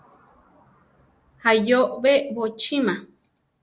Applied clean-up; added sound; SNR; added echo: none; none; none; none.